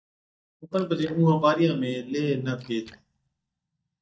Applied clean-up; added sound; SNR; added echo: neural mask model DeepFilterNet 3.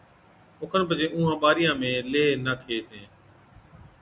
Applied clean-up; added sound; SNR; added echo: none; none; none; none.